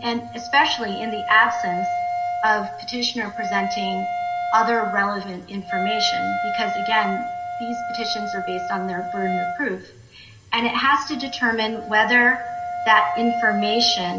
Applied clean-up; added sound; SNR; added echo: none; Wind instrument, woodwind instrument; 4 dB; reverberation time 1.3 s.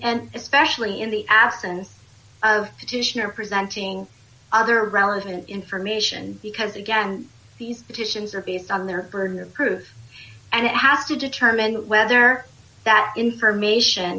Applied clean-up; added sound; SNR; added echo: none; none; none; none.